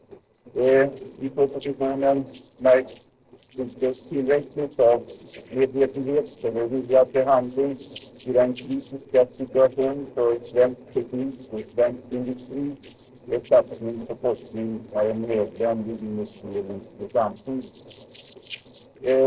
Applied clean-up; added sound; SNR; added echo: neural separator model SepFormer DNS4.